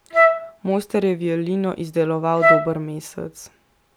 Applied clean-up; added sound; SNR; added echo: none; Wind instrument, woodwind instrument; -4 dB; none.